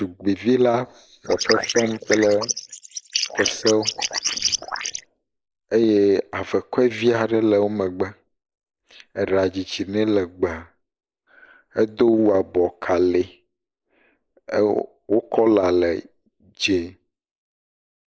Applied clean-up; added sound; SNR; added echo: neural mask model Resemble Enhance denoiser.